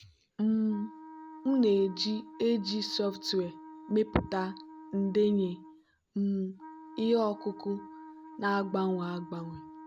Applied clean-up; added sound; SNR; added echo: none; Wind instrument, woodwind instrument; 17 dB; none.